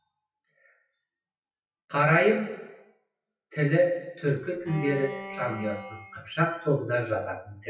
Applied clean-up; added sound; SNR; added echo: classical method WPE with log-MMSE.